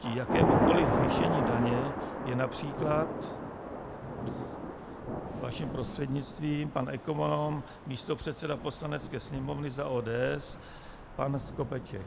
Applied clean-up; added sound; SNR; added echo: none; Thunder / Rain; 0 dB; none.